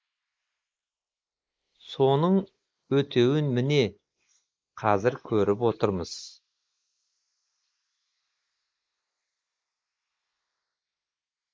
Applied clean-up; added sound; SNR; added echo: neural mask model Resemble Enhance denoiser.